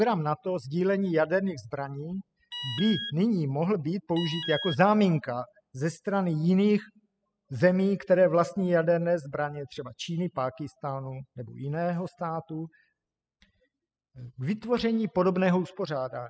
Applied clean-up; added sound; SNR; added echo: classical method spectral subtraction.